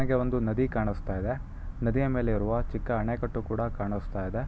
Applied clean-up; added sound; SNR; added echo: none; none; none; none.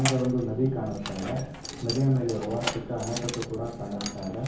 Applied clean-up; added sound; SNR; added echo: none; Keys jangling; 9 dB; reverberation time 0.7 s.